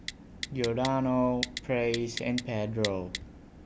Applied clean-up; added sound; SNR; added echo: none; Typing; 11 dB; none.